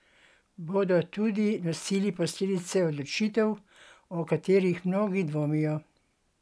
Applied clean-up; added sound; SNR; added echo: none; none; none; none.